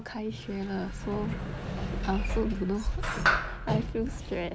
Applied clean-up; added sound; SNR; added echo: none; Sliding door; -2 dB; none.